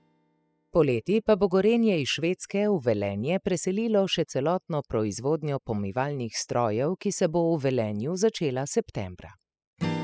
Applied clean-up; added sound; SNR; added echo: classical method spectral subtraction.